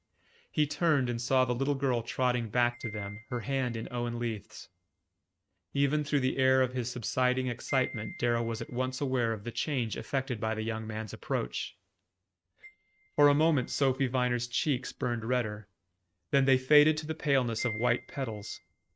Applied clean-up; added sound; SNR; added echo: neural mask model RNNoise.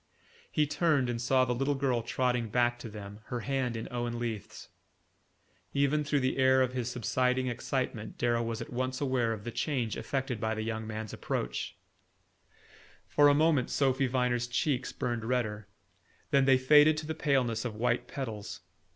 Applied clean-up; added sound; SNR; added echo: none; none; none; none.